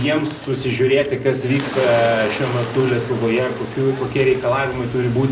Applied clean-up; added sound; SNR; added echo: none; Bird; 12 dB; reverberation time 0.4 s.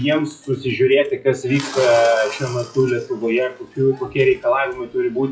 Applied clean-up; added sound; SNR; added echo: classical method WPE with log-MMSE.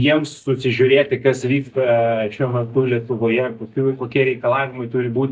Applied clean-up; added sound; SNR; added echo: neural mask model DeepFilterNet 3.